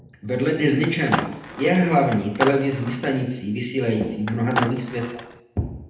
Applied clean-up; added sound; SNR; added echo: none; Skateboard; 7 dB; reverberation time 0.8 s.